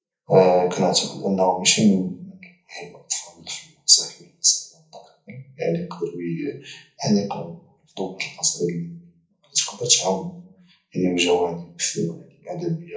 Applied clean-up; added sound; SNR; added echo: none; none; none; reverberation time 0.3 s.